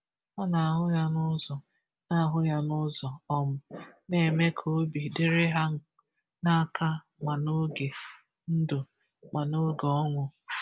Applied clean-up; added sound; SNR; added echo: none; none; none; none.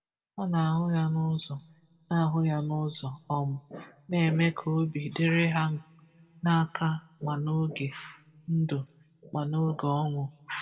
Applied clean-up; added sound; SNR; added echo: none; none; none; reverberation time 0.9 s.